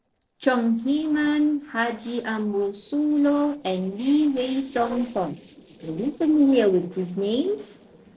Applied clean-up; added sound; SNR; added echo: neural separator model SepFormer DNS4.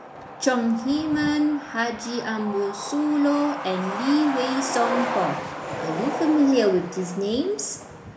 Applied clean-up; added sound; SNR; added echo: none; Truck; 8 dB; reverberation time 0.4 s.